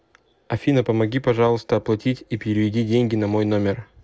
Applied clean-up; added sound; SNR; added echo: none; none; none; none.